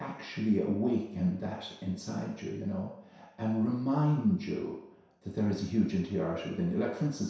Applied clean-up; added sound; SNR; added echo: none; none; none; reverberation time 0.7 s.